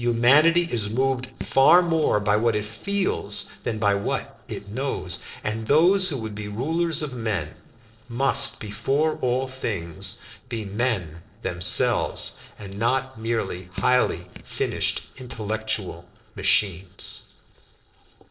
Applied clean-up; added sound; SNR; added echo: neural separator model SepFormer DNS4.